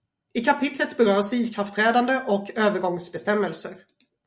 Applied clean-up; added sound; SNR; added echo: none; none; none; none.